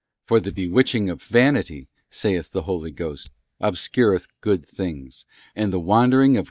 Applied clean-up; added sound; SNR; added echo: neural mask model DeepFilterNet 3.